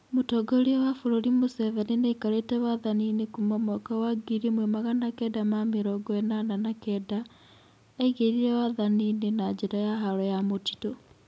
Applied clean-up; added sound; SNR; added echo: none; none; none; none.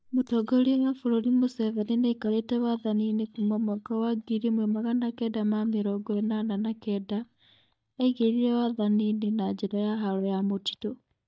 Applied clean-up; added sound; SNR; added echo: neural mask model DeepFilterNet 3.